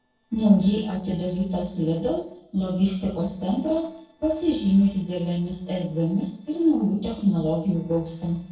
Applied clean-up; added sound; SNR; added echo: neural separator model SepFormer DNS4.